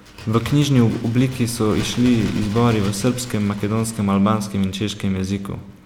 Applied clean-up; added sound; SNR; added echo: none; Bird; 17 dB; none.